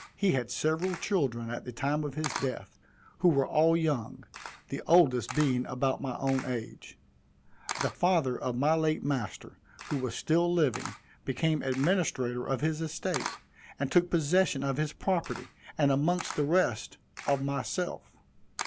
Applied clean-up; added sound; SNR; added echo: none; Camera; 16 dB; none.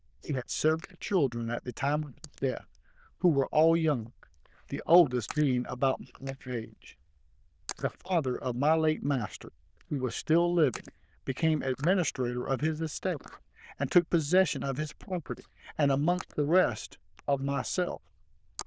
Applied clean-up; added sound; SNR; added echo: neural diffusion model UNIVERSE++.